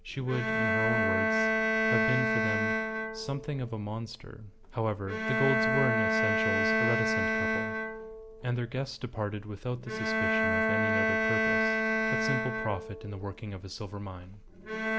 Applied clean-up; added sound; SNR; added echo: none; Bowed string instrument; -5 dB; none.